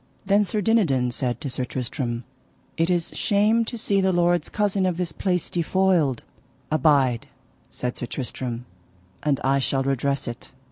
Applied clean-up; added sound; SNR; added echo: none; none; none; none.